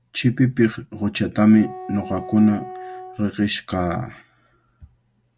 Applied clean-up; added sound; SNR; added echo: none; Wind instrument, woodwind instrument; 16 dB; none.